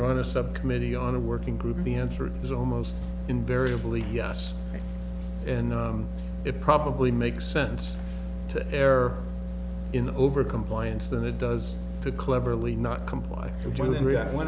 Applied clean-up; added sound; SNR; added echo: none; none; none; none.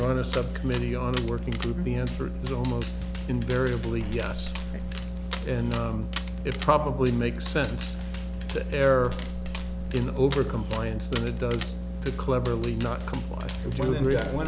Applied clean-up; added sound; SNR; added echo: none; Dog; 15 dB; none.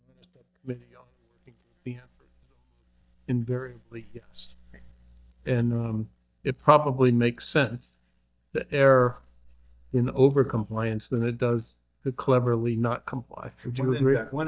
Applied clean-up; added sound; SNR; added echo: neural mask model DeepFilterNet 3.